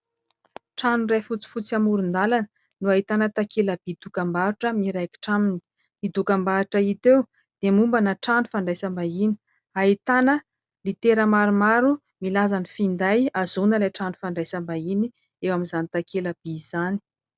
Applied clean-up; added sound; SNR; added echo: none; none; none; none.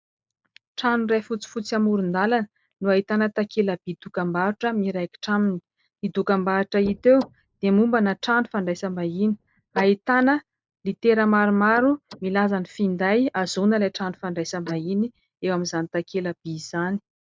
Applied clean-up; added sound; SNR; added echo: neural mask model Resemble Enhance denoiser.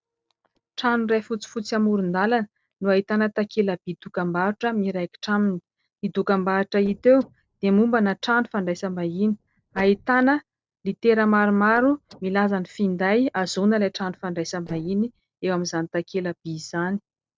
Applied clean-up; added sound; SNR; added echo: neural separator model SepFormer DNS4.